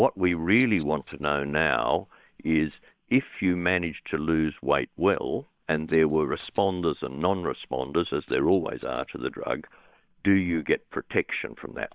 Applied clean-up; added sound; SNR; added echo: neural separator model SepFormer WHAM!.